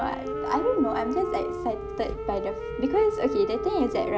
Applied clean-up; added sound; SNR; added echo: none; Wind instrument, woodwind instrument + Wind instrument, woodwind instrument; 5 dB; none.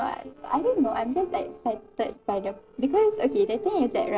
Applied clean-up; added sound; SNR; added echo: neural separator model SepFormer DNS4.